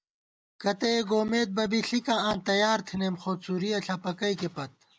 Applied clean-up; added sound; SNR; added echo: none; none; none; none.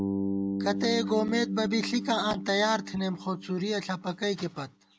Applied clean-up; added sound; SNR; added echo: none; Bass guitar; 5 dB; none.